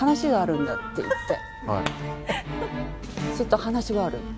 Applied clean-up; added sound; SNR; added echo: none; none; none; none.